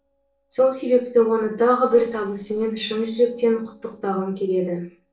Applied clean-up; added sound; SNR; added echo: neural separator model SepFormer DNS4.